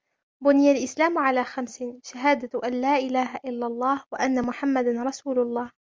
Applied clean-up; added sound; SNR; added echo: none; none; none; none.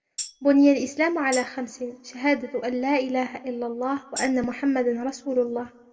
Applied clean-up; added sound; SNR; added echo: none; Tambourine; 14 dB; reverberation time 0.8 s.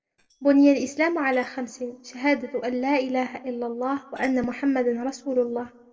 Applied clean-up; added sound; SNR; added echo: neural separator model SepFormer DNS4.